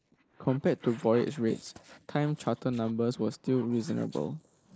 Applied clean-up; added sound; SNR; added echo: neural mask model Resemble Enhance denoiser.